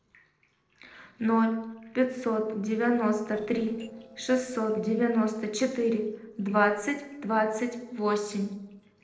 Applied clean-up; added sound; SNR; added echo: neural separator model SepFormer DNS4.